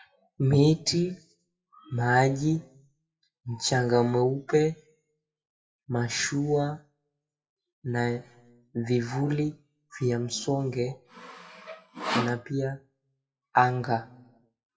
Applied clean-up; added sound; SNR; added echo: classical method WPE with log-MMSE.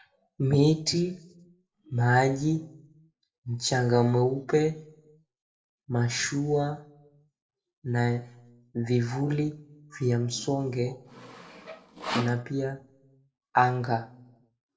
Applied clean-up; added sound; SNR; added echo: neural separator model SepFormer DNS4.